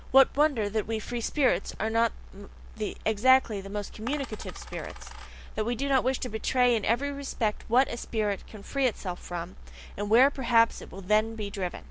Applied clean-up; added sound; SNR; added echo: none; Coin (dropping); 16 dB; none.